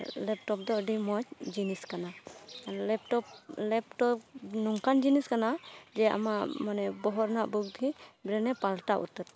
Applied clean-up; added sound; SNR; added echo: none; none; none; none.